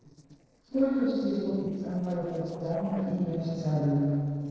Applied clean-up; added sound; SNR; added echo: neural separator model SepFormer DNS4.